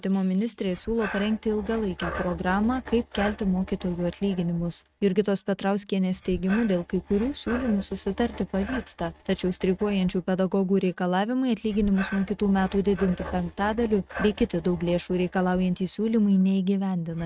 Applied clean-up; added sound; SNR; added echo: neural mask model RNNoise.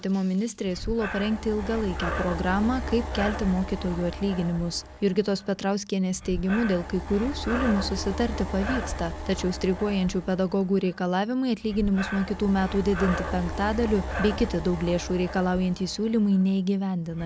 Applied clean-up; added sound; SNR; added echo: none; Breathing; 8 dB; none.